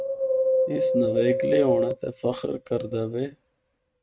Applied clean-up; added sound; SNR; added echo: neural mask model RNNoise.